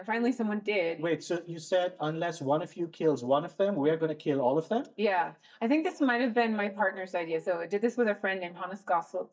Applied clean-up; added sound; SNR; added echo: neural mask model DeepFilterNet 3.